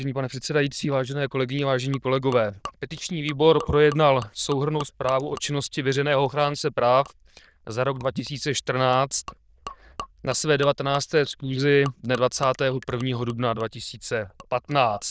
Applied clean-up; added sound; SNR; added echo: neural diffusion model UNIVERSE++.